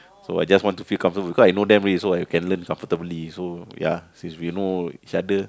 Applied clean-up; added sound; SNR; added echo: none; none; none; none.